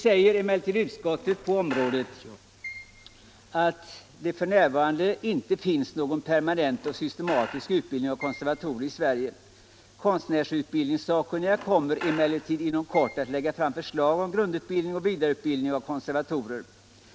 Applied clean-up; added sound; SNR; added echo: none; Squeak / Screech; 16 dB; none.